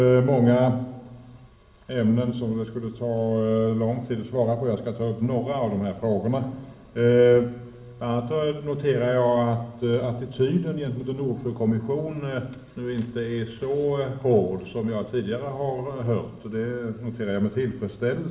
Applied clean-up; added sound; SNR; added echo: none; none; none; reverberation time 1.4 s.